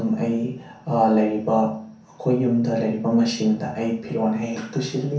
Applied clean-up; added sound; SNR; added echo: none; none; none; reverberation time 0.6 s.